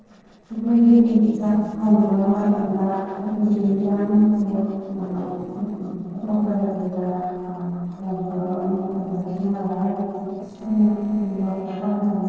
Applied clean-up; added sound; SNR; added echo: neural separator model SepFormer DNS4.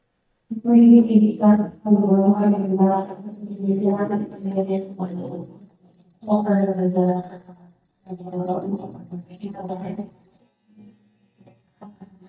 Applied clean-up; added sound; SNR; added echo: neural mask model DeepFilterNet 3.